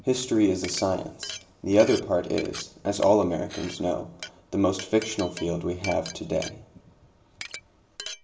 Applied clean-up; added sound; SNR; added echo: none; Glass; 15 dB; reverberation time 0.8 s.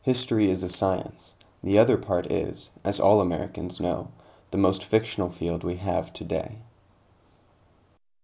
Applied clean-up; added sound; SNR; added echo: none; none; none; none.